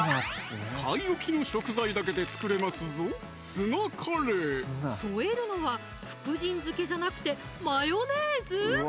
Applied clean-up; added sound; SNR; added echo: none; Crackle; 16 dB; none.